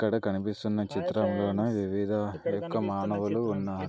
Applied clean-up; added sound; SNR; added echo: none; none; none; none.